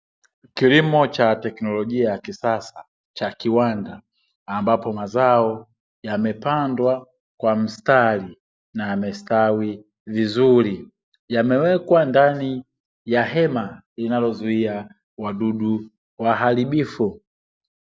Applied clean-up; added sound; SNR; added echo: none; none; none; none.